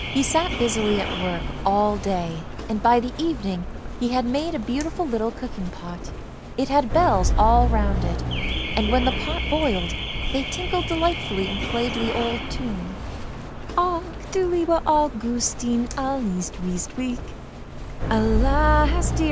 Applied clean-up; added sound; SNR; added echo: none; Alarm / Car; 3 dB; none.